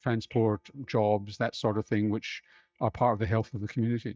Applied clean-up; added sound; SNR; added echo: neural mask model DeepFilterNet 3.